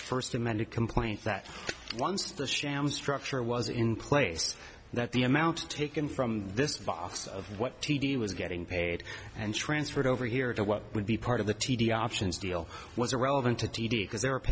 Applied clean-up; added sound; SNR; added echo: none; none; none; none.